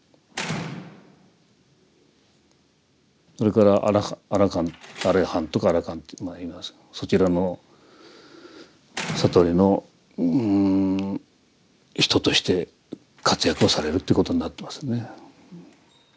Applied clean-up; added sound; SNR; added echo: none; Slam; 17 dB; none.